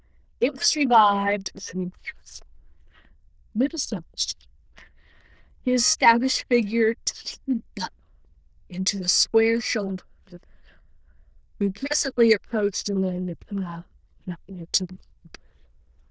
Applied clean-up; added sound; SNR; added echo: neural diffusion model UNIVERSE++.